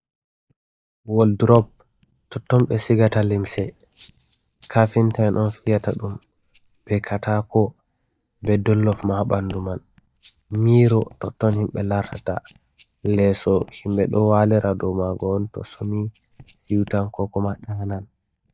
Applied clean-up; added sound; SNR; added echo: neural mask model DeepFilterNet 3.